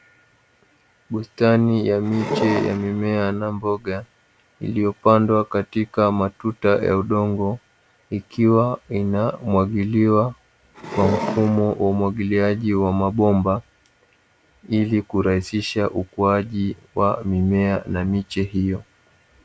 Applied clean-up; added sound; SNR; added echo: none; Wood; 7 dB; none.